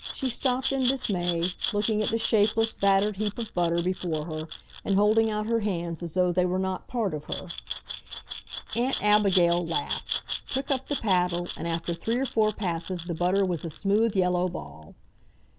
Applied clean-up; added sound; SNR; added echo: none; Glass; 7 dB; none.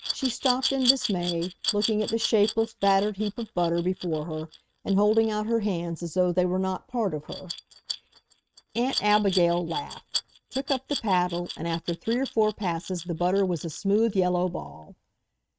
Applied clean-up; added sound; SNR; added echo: neural mask model RNNoise.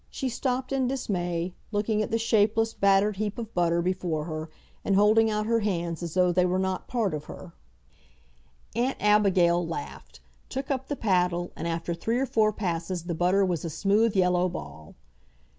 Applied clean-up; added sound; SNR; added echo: none; none; none; none.